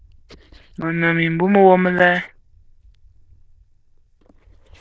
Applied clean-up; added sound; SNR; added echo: neural diffusion model UNIVERSE++.